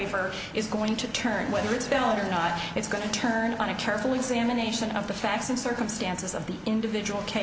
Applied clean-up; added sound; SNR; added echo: none; none; none; none.